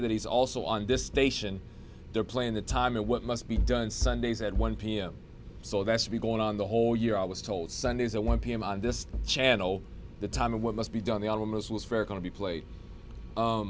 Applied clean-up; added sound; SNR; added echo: none; none; none; none.